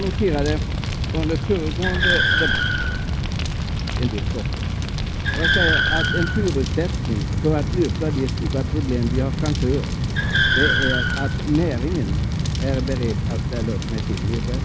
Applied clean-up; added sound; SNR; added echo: none; Car + Fire; -5 dB; none.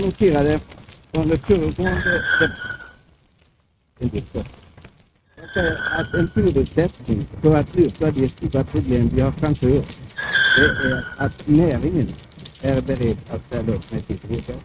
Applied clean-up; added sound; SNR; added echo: neural mask model RNNoise.